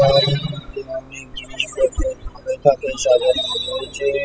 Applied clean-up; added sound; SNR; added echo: classical method spectral subtraction.